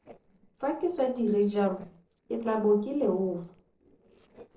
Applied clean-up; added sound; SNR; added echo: neural separator model SepFormer DNS4.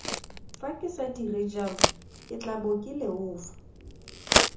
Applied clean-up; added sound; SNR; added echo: none; Crack; -3 dB; reverberation time 0.7 s.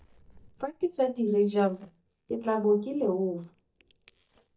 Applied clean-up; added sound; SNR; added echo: neural mask model DeepFilterNet 3.